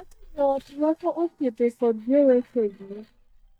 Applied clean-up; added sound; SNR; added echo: neural mask model DeepFilterNet 3.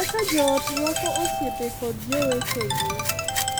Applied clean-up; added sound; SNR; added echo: none; Ringtone + Hands; 0 dB; none.